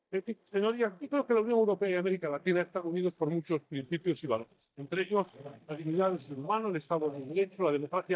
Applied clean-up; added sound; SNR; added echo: neural mask model DeepFilterNet 3.